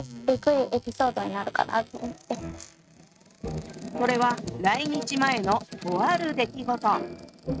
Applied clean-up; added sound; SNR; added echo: neural mask model RNNoise.